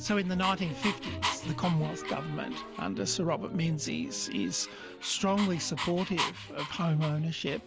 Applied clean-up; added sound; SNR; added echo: none; Dog; 10 dB; none.